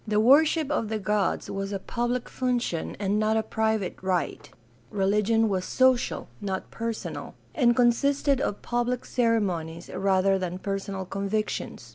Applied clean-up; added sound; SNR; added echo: none; none; none; none.